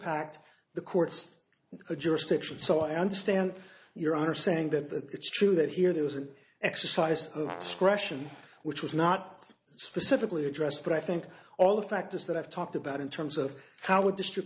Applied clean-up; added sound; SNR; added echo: none; Brass instrument; 15 dB; none.